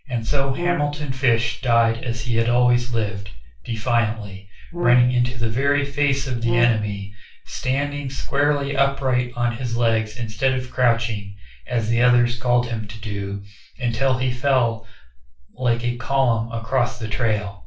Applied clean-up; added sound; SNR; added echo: neural separator model SepFormer DNS4.